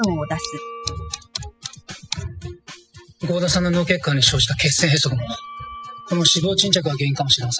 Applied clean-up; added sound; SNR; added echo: classical method spectral subtraction.